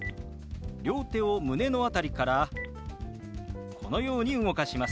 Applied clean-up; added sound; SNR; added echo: none; Telephone; 19 dB; none.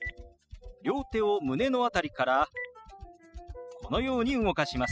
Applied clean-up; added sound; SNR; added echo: classical method spectral subtraction.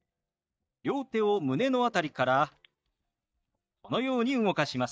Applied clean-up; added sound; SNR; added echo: neural mask model DeepFilterNet 3.